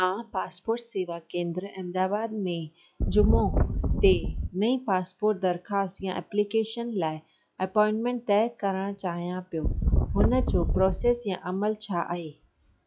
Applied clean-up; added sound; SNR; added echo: classical method log-MMSE.